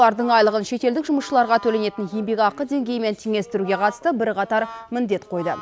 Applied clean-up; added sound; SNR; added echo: none; Brass instrument; 19 dB; none.